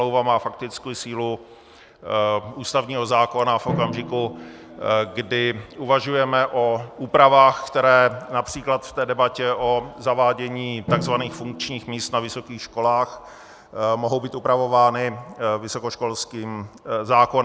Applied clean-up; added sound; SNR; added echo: none; Drum; 17 dB; none.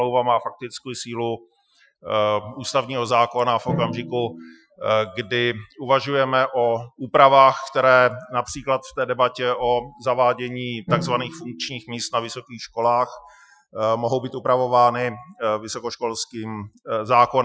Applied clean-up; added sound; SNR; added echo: classical method Wiener filter.